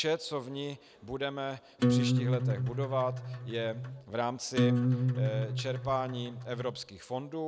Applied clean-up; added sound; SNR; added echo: none; Acoustic guitar; -5 dB; none.